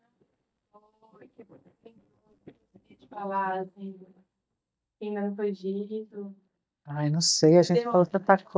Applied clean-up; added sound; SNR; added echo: neural mask model DeepFilterNet 3.